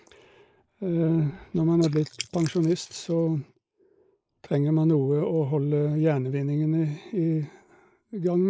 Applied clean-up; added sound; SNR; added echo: neural mask model Resemble Enhance denoiser.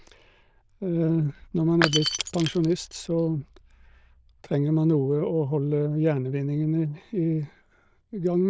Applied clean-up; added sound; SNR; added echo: neural diffusion model UNIVERSE++.